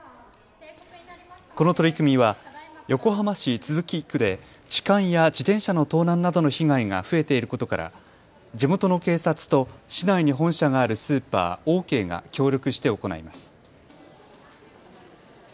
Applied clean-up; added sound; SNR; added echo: none; none; none; none.